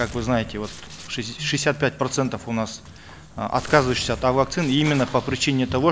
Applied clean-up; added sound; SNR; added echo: none; Gunshot, gunfire; 17 dB; none.